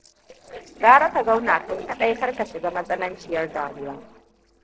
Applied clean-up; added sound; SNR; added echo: neural separator model SepFormer DNS4.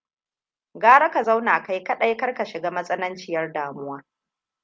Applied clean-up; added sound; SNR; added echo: none; none; none; none.